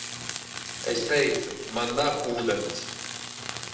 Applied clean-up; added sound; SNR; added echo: none; Tools; 7 dB; reverberation time 0.8 s.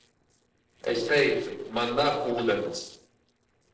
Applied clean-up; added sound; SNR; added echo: neural separator model SepFormer DNS4.